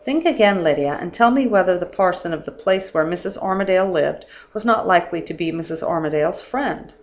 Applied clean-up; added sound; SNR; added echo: none; none; none; none.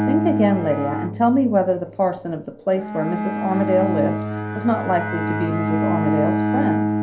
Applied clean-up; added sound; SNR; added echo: none; Bowed string instrument; 2 dB; reverberation time 0.3 s.